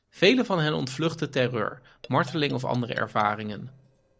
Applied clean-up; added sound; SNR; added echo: neural separator model SepFormer DNS4.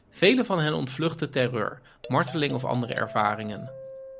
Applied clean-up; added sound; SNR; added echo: none; Subway, metro, underground + Marimba, xylophone; 18 dB; none.